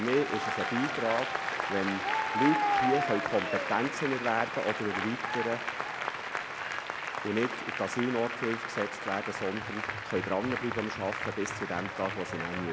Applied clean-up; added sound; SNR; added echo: none; Applause; 1 dB; none.